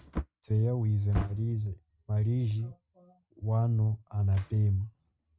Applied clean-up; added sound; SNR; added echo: neural mask model RNNoise.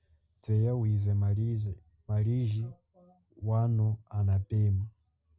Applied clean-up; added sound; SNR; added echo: none; none; none; none.